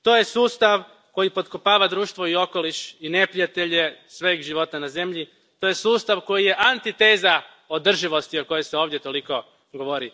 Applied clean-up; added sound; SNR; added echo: none; none; none; none.